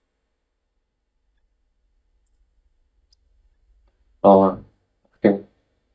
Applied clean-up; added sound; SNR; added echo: neural mask model DeepFilterNet 3.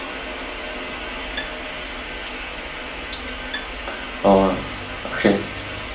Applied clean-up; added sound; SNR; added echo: none; Bowed string instrument; 14 dB; reverberation time 0.3 s.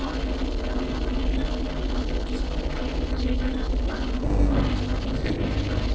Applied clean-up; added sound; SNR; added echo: neural separator model SepFormer DNS4.